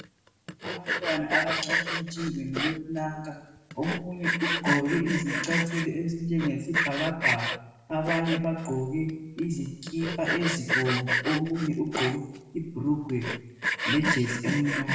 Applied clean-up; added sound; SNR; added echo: none; Sawing; 2 dB; reverberation time 0.8 s.